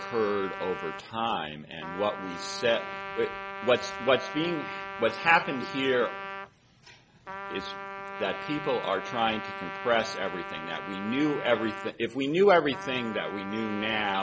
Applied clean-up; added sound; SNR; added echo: none; Trumpet; 9 dB; none.